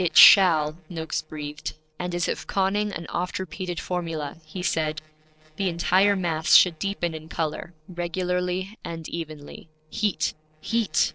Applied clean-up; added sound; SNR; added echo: neural separator model SepFormer DNS4.